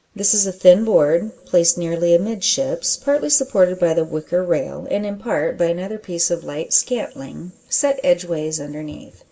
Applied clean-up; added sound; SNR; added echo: none; none; none; reverberation time 0.4 s.